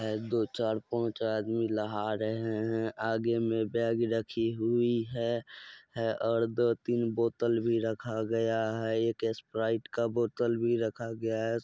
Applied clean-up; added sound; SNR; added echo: none; none; none; none.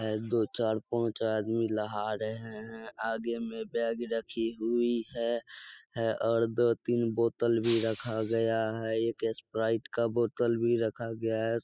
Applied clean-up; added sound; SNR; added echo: classical method spectral subtraction.